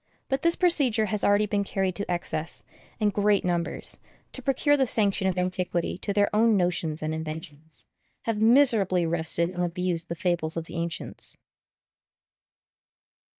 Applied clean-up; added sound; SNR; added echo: neural mask model DeepFilterNet 3.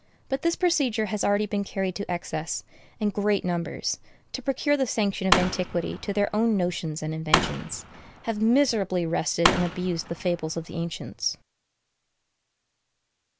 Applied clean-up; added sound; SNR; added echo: none; Fireworks; 2 dB; none.